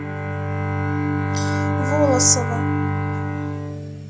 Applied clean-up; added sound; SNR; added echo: none; Bowed string instrument + Bowed string instrument; -4 dB; none.